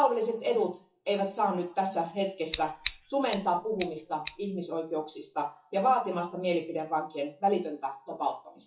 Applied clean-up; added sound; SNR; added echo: classical method WPE with log-MMSE.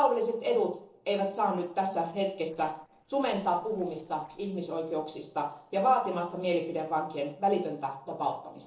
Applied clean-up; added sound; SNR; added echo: neural separator model SepFormer DNS4.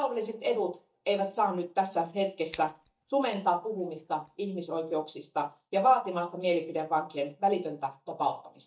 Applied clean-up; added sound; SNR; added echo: neural mask model DeepFilterNet 3.